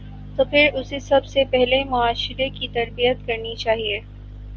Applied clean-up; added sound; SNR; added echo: none; none; none; none.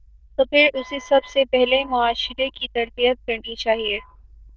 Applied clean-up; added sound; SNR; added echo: neural diffusion model UNIVERSE++.